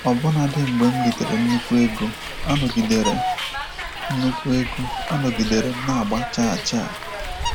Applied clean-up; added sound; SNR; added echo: none; Bird vocalization, bird call, bird song + Hiss; 6 dB; none.